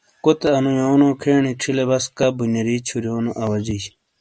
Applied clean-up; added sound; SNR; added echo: none; none; none; none.